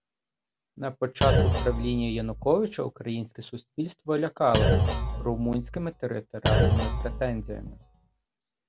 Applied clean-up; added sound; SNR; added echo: none; Thump, thud; -3 dB; none.